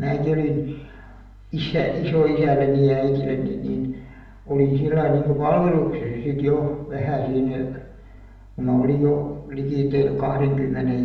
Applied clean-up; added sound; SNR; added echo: none; none; none; reverberation time 0.7 s.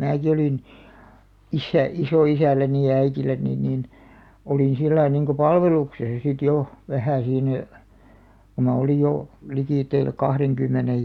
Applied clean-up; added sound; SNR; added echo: none; none; none; none.